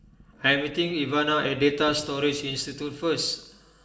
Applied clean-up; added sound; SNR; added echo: none; none; none; reverberation time 1.2 s.